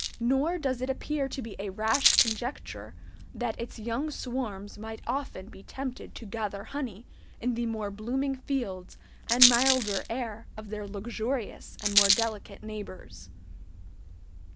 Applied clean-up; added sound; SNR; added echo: none; Rattle; 2 dB; none.